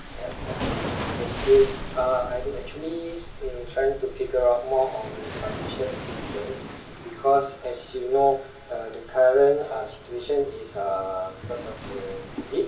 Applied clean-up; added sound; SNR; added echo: none; Waves, surf; 10 dB; reverberation time 0.3 s.